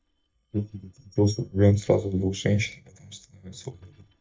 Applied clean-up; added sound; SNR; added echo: neural mask model DeepFilterNet 3.